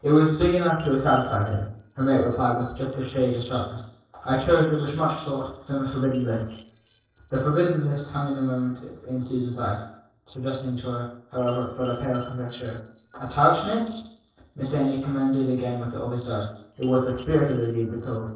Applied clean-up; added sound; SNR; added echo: neural separator model SepFormer DNS4.